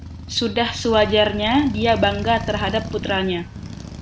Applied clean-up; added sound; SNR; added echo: none; Motorcycle; 10 dB; none.